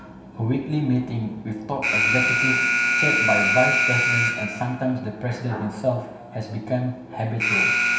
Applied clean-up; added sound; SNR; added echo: none; Alarm; -2 dB; reverberation time 1.1 s.